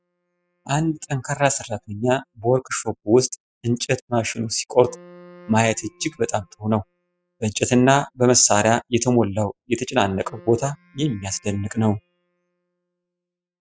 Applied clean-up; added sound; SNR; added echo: classical method spectral subtraction.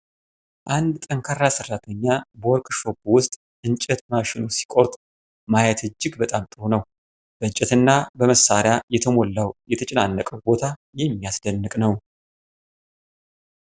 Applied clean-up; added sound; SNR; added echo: none; none; none; none.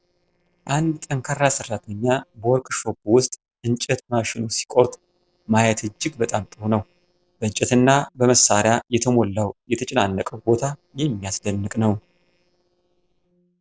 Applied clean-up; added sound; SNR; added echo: neural separator model SepFormer DNS4.